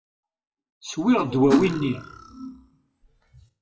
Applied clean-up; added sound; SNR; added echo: classical method WPE with log-MMSE.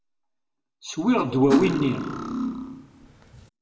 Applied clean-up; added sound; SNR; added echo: none; Cutlery, silverware; 3 dB; reverberation time 1.2 s.